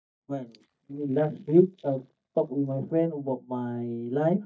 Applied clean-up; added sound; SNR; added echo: neural mask model DeepFilterNet 3.